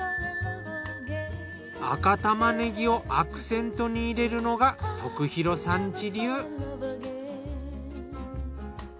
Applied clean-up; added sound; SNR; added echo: none; Bell; 15 dB; none.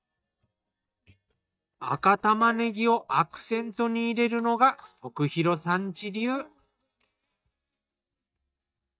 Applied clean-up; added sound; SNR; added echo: neural mask model DeepFilterNet 3.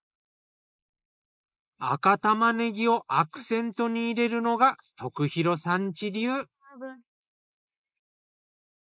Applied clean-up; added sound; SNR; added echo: neural mask model Resemble Enhance denoiser.